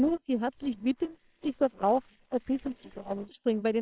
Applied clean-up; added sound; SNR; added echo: neural separator model SepFormer WHAMR!.